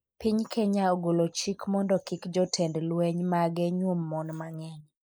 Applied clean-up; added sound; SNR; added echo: neural mask model Resemble Enhance denoiser.